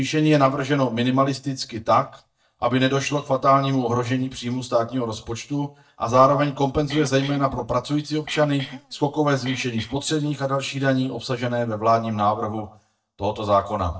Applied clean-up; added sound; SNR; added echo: neural mask model DeepFilterNet 3.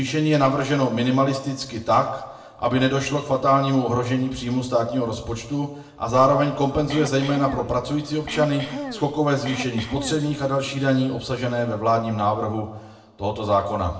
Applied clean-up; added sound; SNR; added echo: none; Cough; 11 dB; reverberation time 0.7 s.